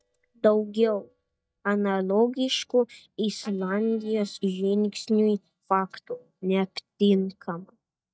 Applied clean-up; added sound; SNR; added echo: neural mask model DeepFilterNet 3.